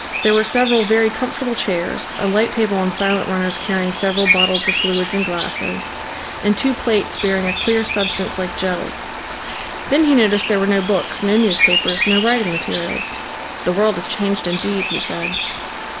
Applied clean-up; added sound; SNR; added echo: none; Bird vocalization, bird call, bird song; 4 dB; none.